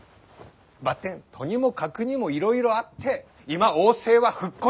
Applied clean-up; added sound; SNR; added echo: none; none; none; none.